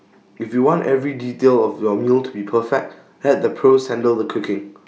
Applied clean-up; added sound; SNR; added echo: none; none; none; none.